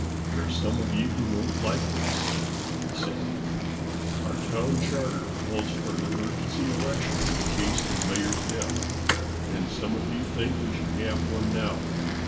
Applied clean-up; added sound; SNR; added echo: none; Bicycle; -4 dB; reverberation time 2.3 s.